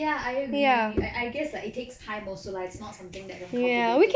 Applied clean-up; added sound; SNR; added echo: none; Bowed string instrument; 11 dB; none.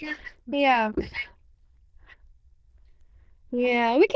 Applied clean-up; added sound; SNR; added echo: neural diffusion model UNIVERSE++.